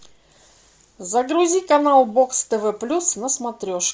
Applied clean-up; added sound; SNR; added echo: none; none; none; none.